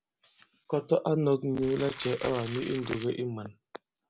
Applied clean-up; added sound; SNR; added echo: none; Crumpling, crinkling; 13 dB; none.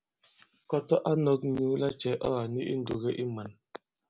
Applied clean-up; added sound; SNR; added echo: none; none; none; none.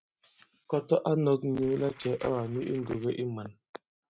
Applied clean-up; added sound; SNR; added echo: neural mask model RNNoise.